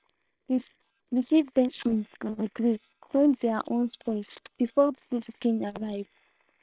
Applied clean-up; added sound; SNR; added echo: neural separator model SepFormer WHAM!.